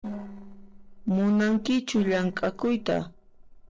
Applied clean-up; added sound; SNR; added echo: neural separator model SepFormer DNS4.